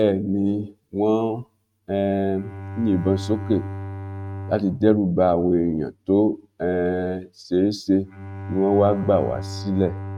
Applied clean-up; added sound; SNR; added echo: neural mask model RNNoise.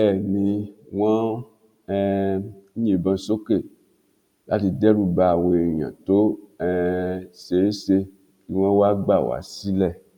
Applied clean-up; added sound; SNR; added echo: none; none; none; none.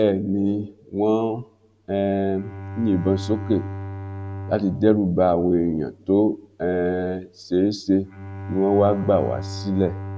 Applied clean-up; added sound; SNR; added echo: none; Bowed string instrument; 12 dB; none.